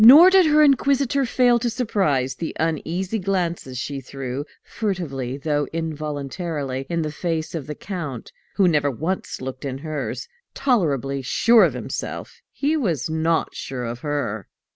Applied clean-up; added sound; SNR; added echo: none; none; none; none.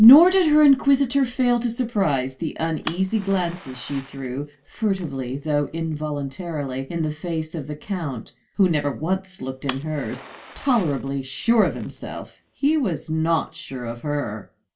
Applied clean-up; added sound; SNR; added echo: none; Fire; 19 dB; reverberation time 0.2 s.